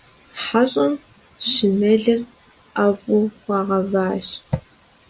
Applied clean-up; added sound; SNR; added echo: none; none; none; none.